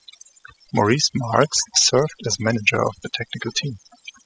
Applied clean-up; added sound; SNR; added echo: classical method spectral subtraction.